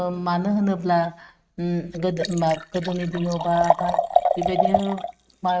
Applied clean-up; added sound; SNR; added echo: neural mask model RNNoise.